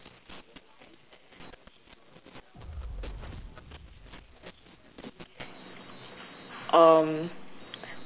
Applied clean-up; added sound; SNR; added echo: none; Fire; 17 dB; none.